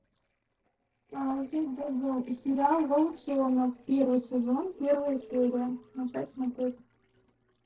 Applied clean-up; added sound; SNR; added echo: neural separator model SepFormer DNS4.